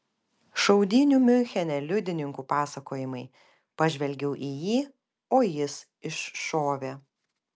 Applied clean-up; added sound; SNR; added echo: none; none; none; none.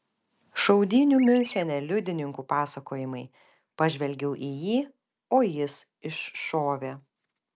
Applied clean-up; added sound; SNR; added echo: none; Chirp, tweet; 14 dB; none.